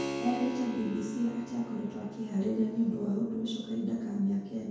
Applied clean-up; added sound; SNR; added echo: none; Keyboard (musical); 10 dB; reverberation time 0.6 s.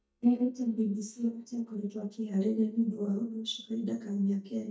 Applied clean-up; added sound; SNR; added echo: neural mask model DeepFilterNet 3.